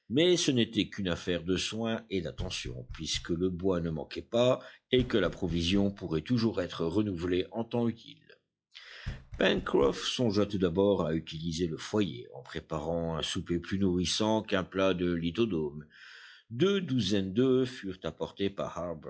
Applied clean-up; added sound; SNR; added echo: classical method log-MMSE.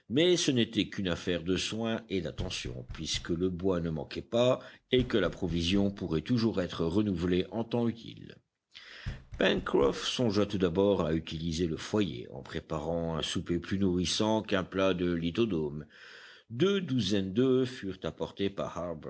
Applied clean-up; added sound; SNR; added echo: none; Knock; 14 dB; none.